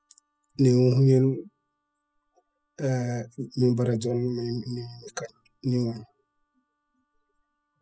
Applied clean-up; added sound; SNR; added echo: classical method spectral subtraction.